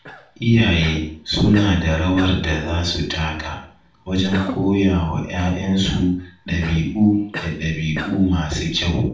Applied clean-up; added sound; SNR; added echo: neural separator model SepFormer DNS4.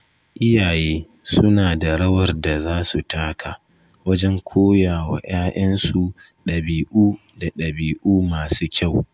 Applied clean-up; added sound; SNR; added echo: none; none; none; none.